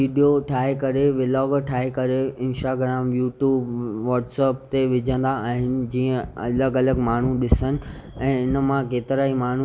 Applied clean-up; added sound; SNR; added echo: none; none; none; none.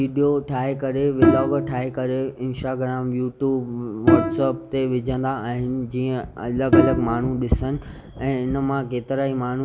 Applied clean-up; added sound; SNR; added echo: none; Bowed string instrument; 1 dB; none.